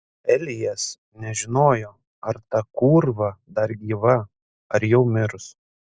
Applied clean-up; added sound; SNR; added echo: none; none; none; none.